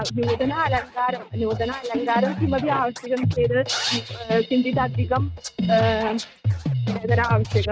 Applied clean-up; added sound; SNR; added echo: neural mask model RNNoise.